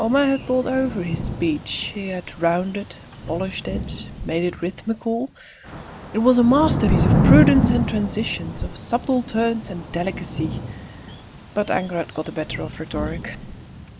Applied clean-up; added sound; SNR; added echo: none; Thunder / Rain; 3 dB; none.